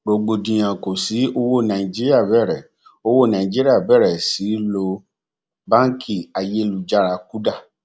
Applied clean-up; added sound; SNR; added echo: none; none; none; none.